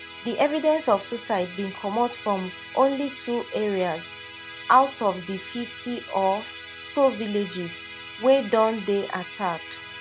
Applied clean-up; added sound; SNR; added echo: none; Musical instrument; 14 dB; none.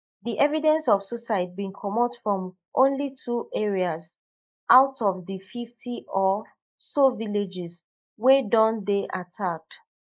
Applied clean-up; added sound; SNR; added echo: neural mask model Resemble Enhance denoiser.